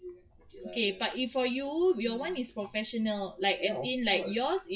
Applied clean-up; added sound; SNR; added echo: classical method WPE with log-MMSE.